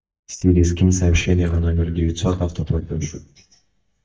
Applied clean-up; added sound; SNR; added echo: neural mask model DeepFilterNet 3.